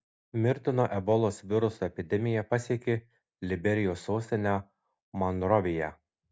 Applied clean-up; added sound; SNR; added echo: none; none; none; none.